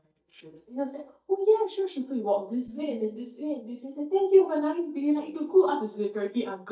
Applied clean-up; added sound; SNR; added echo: neural mask model DeepFilterNet 3.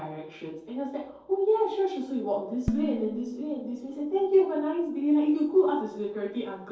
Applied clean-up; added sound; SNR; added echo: neural separator model SepFormer DNS4.